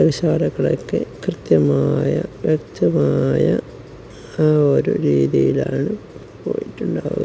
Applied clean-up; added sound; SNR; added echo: none; none; none; none.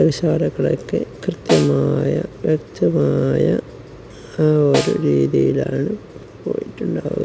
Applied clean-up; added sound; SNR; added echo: none; Snare drum; 12 dB; none.